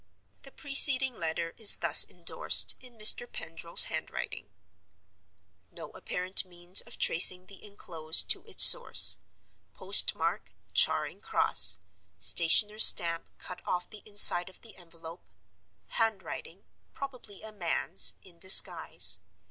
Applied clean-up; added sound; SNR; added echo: none; none; none; none.